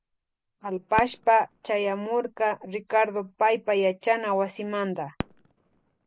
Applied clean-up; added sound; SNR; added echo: none; Fireworks; 18 dB; none.